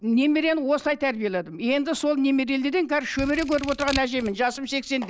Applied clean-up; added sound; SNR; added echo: none; Scissors; 12 dB; none.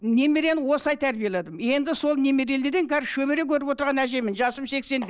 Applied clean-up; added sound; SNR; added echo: none; none; none; none.